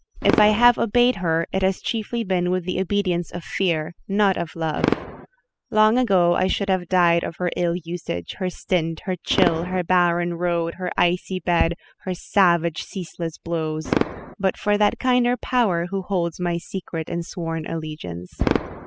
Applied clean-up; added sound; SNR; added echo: classical method spectral subtraction.